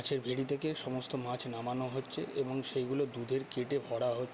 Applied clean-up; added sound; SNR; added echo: none; none; none; none.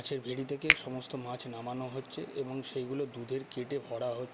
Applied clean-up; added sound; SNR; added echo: none; Finger snapping; -1 dB; none.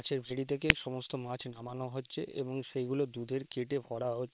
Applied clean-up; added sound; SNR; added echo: neural separator model SepFormer WHAM!.